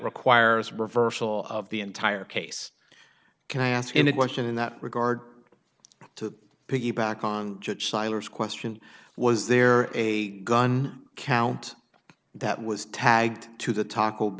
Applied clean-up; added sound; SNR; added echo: none; none; none; none.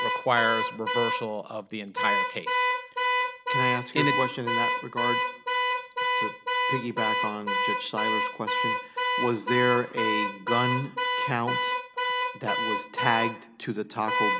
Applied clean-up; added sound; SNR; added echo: none; Alarm / Car; -3 dB; none.